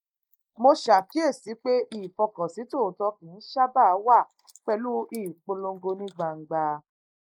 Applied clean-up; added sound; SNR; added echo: neural mask model Resemble Enhance denoiser.